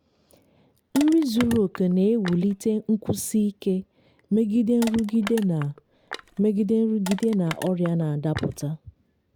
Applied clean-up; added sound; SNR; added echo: none; Crushing; 15 dB; none.